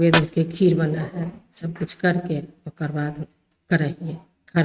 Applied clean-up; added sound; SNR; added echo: neural mask model RNNoise.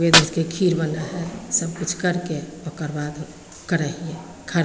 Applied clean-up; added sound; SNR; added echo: none; Fire; 4 dB; none.